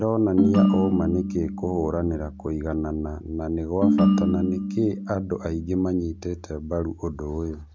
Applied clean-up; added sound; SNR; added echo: none; Ringtone; -1 dB; none.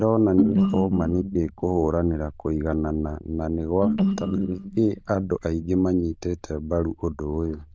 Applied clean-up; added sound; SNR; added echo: neural diffusion model UNIVERSE++.